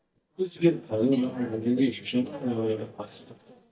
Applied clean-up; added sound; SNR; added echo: neural mask model DeepFilterNet 3.